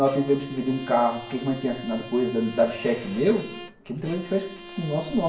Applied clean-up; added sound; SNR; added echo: none; Bowed string instrument; 16 dB; reverberation time 0.7 s.